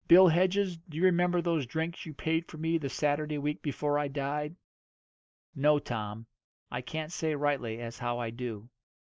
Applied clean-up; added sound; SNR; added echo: none; none; none; none.